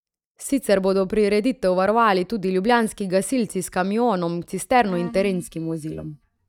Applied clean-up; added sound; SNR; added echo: neural mask model DeepFilterNet 3.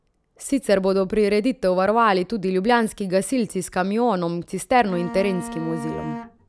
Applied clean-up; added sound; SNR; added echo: none; Bowed string instrument; 10 dB; none.